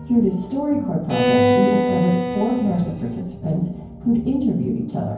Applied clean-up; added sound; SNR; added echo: none; Bowed string instrument; 1 dB; reverberation time 0.9 s.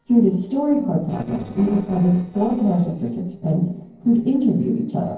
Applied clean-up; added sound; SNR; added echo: neural separator model SepFormer DNS4.